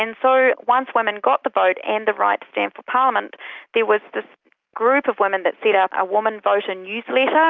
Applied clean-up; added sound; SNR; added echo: none; none; none; none.